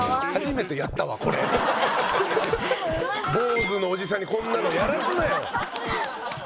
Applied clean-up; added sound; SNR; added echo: none; Scratching (performance technique); 12 dB; none.